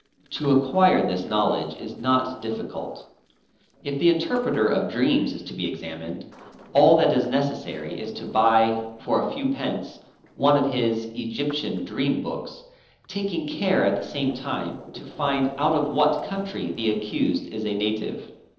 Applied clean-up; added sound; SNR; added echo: neural separator model SepFormer DNS4.